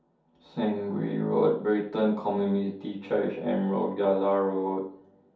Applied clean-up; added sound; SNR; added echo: none; none; none; reverberation time 0.6 s.